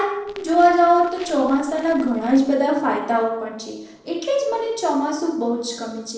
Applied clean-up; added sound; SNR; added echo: neural separator model SepFormer DNS4.